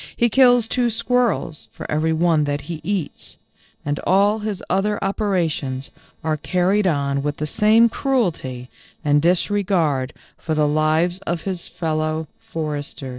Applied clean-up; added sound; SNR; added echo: neural separator model SepFormer DNS4.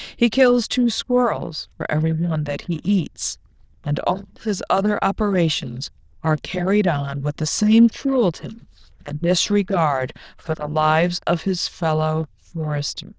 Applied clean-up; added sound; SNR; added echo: neural diffusion model UNIVERSE++.